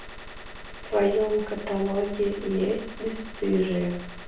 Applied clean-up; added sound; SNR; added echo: none; Gunshot, gunfire; 12 dB; reverberation time 0.5 s.